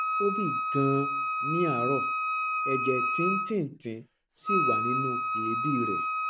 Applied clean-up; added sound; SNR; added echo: none; Wind instrument, woodwind instrument; -2 dB; none.